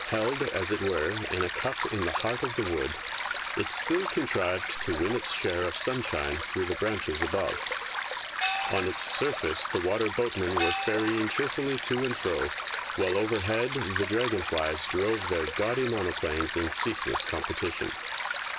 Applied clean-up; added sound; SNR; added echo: none; Gong + Stream; 0 dB; none.